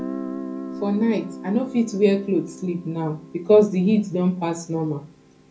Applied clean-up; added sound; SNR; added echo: none; Guitar; 13 dB; reverberation time 0.3 s.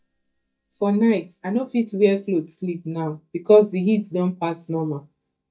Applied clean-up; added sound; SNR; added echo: neural mask model DeepFilterNet 3.